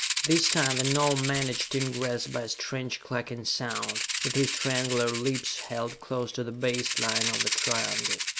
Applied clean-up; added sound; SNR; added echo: none; Rattle (instrument); 2 dB; none.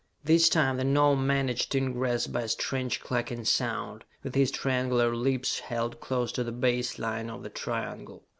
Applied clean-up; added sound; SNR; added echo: none; none; none; none.